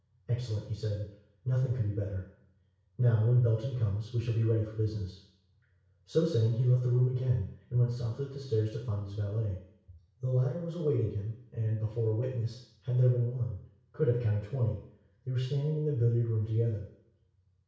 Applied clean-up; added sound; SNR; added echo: none; none; none; reverberation time 0.6 s.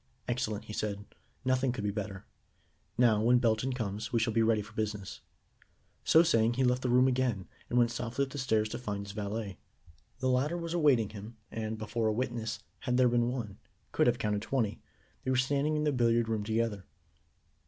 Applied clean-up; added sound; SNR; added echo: none; none; none; none.